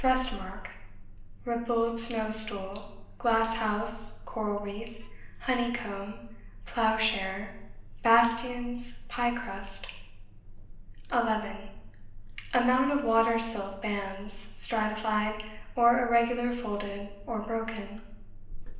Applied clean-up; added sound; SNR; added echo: none; Alarm; 11 dB; reverberation time 0.8 s.